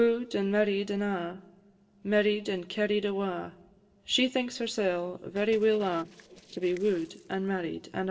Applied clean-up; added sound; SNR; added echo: neural separator model SepFormer DNS4.